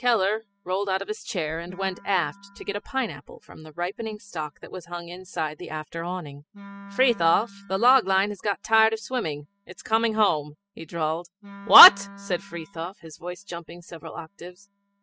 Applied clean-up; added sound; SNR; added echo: classical method spectral subtraction.